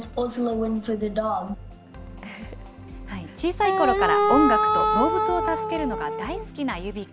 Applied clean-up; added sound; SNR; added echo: none; Wind instrument, woodwind instrument; -3 dB; none.